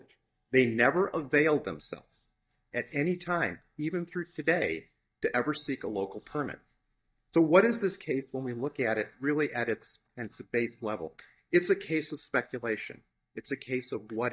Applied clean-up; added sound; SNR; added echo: neural mask model DeepFilterNet 3.